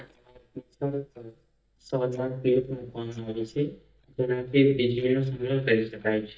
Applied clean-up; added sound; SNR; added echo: neural mask model DeepFilterNet 3.